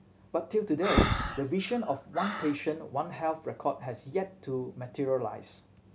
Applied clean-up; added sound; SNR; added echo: none; Breathing; 4 dB; none.